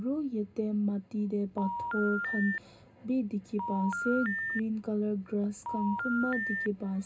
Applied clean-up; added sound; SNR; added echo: none; Telephone; 4 dB; reverberation time 0.2 s.